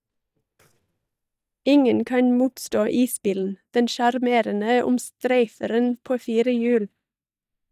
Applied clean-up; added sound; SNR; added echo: neural mask model DeepFilterNet 3.